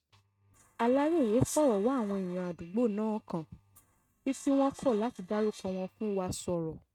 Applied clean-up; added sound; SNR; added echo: neural mask model RNNoise.